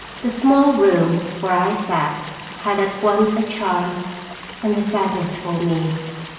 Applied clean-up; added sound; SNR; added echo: none; Stream; 16 dB; reverberation time 1.2 s.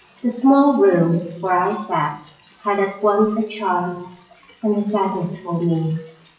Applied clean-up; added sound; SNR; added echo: classical method WPE with log-MMSE.